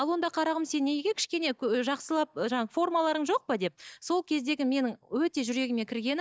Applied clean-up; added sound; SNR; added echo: neural mask model DeepFilterNet 3.